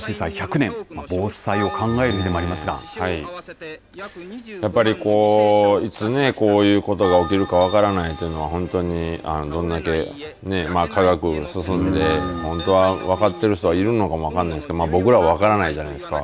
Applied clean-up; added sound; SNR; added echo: none; Bell; 12 dB; none.